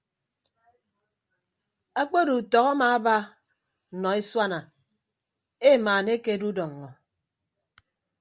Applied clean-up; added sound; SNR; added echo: none; none; none; none.